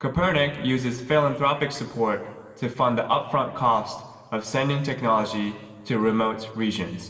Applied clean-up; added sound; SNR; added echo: none; none; none; reverberation time 2.1 s.